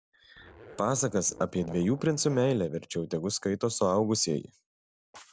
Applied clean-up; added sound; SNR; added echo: none; Zipper (clothing); 19 dB; none.